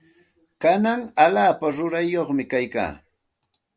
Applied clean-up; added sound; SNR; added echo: none; none; none; none.